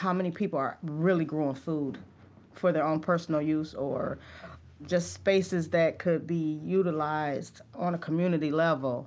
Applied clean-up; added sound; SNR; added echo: none; none; none; none.